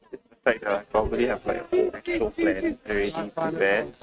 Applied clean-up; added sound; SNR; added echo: neural mask model RNNoise.